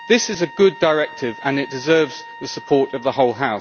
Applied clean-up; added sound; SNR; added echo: none; Trumpet; 18 dB; none.